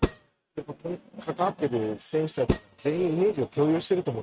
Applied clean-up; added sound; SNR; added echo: neural mask model RNNoise.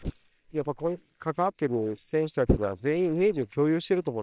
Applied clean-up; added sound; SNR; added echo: neural separator model SepFormer WHAM!.